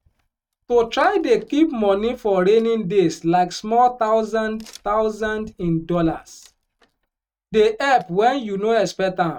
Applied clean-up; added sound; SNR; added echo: neural mask model RNNoise.